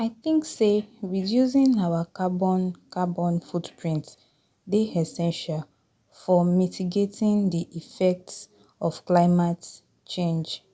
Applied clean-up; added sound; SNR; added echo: none; none; none; none.